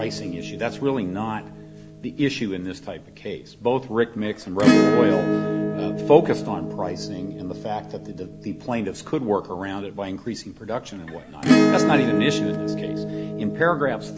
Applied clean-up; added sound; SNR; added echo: none; Acoustic guitar / Strum; 0 dB; none.